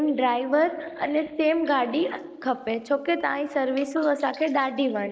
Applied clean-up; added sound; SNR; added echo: neural mask model Resemble Enhance denoiser.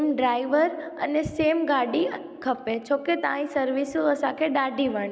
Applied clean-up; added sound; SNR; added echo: none; none; none; none.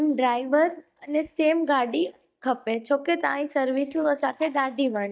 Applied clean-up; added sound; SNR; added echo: neural mask model DeepFilterNet 3.